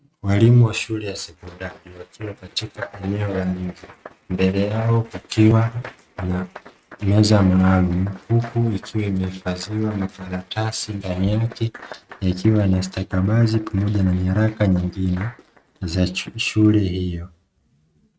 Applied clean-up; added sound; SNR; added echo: neural mask model RNNoise.